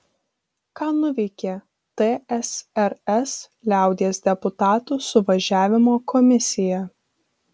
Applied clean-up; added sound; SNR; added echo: none; none; none; none.